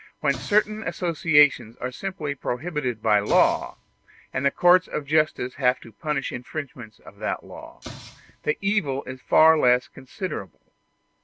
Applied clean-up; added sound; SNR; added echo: none; Explosion; 20 dB; none.